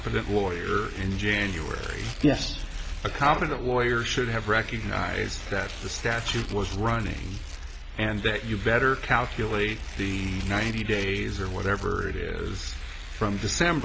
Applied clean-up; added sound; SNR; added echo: none; Tearing; 17 dB; none.